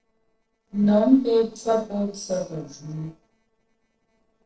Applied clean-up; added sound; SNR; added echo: neural separator model SepFormer DNS4.